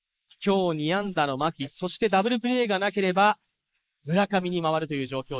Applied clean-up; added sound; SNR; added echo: neural mask model Resemble Enhance denoiser.